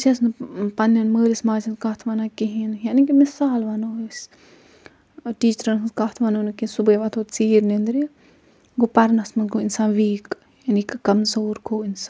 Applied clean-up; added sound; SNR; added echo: none; none; none; none.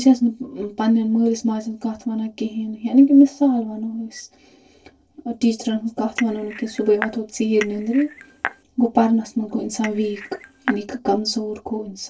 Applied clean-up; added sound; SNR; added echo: neural separator model SepFormer DNS4.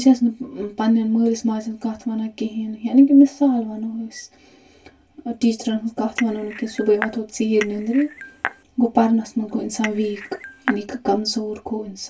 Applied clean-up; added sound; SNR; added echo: none; Cutlery, silverware / Dishes, pots, and pans / Chink, clink; 11 dB; reverberation time 0.1 s.